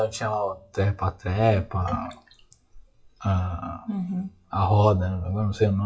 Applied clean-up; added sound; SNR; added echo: classical method WPE with log-MMSE.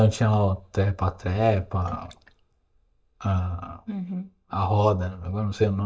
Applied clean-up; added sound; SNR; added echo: neural mask model DeepFilterNet 3.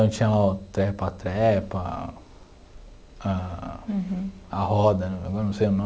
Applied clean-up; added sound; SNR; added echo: none; none; none; none.